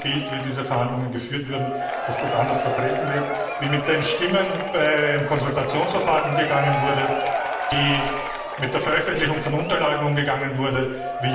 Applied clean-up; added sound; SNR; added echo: none; Applause / Crowd / Cheering; 4 dB; reverberation time 1.0 s.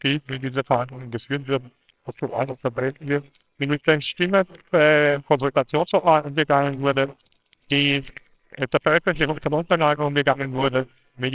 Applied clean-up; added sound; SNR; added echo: neural separator model SepFormer WHAMR!.